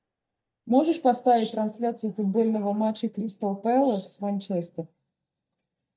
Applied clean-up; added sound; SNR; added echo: neural mask model DeepFilterNet 3.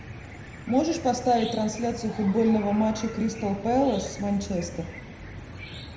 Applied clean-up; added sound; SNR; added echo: none; Cricket / Chicken, rooster; 12 dB; reverberation time 0.7 s.